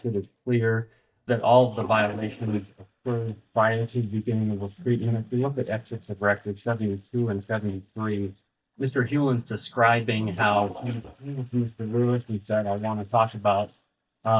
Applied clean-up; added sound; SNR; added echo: neural mask model DeepFilterNet 3.